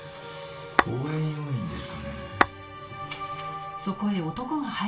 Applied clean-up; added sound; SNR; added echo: none; Tap / Glass; -1 dB; reverberation time 0.2 s.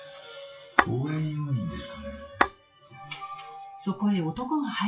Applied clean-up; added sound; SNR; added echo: classical method WPE with log-MMSE.